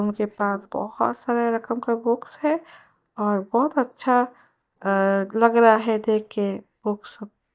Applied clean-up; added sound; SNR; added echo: neural mask model DeepFilterNet 3.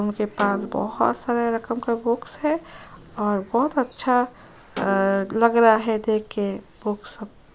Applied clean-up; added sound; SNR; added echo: none; Snare drum; 16 dB; none.